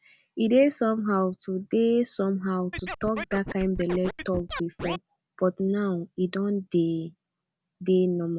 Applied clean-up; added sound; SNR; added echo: none; Scratching (performance technique); 9 dB; none.